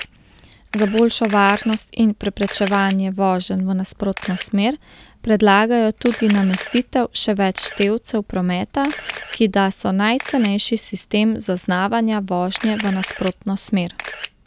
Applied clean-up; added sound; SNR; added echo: none; Camera; 15 dB; none.